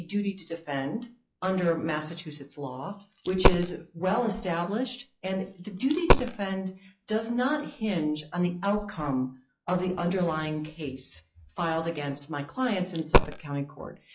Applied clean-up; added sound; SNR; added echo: classical method log-MMSE.